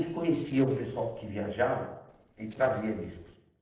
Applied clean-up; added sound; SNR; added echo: neural separator model SepFormer DNS4.